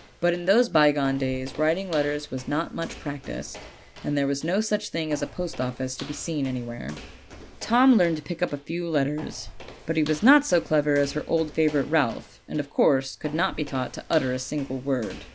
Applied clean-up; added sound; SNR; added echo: none; Walk, footsteps; 18 dB; none.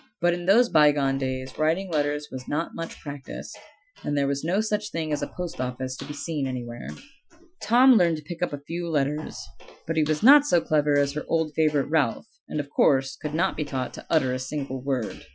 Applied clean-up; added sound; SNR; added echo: classical method Wiener filter.